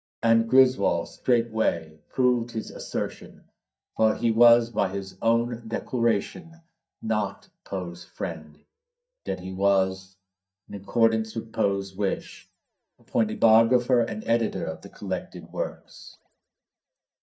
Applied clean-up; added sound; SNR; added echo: neural mask model DeepFilterNet 3.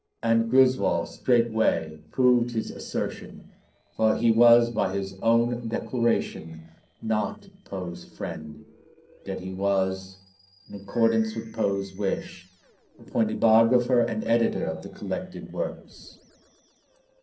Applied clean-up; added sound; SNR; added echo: neural separator model SepFormer DNS4.